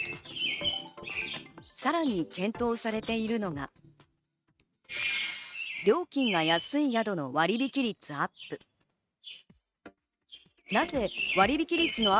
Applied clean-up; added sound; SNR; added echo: neural mask model RNNoise.